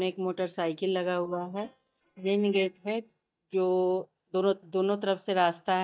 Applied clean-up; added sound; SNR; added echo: neural mask model DeepFilterNet 3.